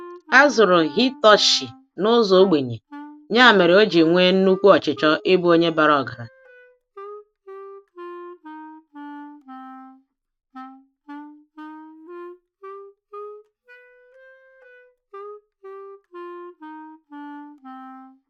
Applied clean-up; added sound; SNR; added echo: none; Wind instrument, woodwind instrument; 19 dB; none.